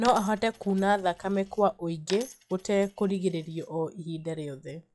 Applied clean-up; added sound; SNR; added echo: classical method log-MMSE.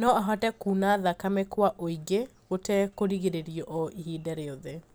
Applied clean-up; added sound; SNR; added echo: none; none; none; none.